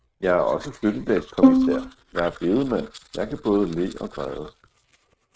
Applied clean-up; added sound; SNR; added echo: neural mask model RNNoise.